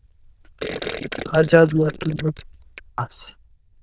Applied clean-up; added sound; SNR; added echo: neural diffusion model UNIVERSE++.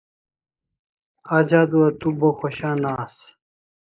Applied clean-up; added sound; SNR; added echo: neural mask model Resemble Enhance denoiser.